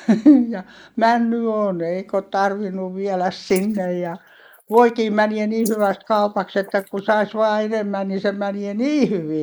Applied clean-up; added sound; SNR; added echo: neural mask model Resemble Enhance denoiser.